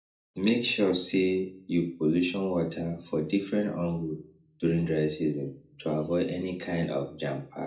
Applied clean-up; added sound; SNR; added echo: none; none; none; reverberation time 0.4 s.